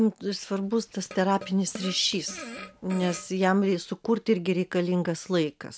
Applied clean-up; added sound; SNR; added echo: none; Fart; 16 dB; none.